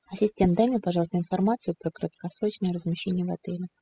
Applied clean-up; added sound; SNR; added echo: classical method spectral subtraction.